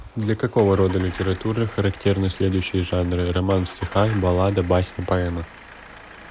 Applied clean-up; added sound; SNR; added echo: none; Cricket + Engine starting / Car; 16 dB; none.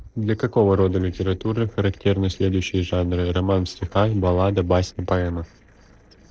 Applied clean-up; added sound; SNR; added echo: neural separator model SepFormer DNS4.